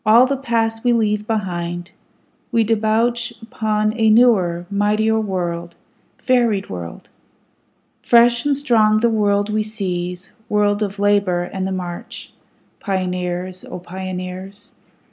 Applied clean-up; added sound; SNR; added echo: none; none; none; none.